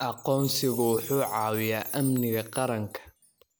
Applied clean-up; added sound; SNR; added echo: none; Chime; 12 dB; none.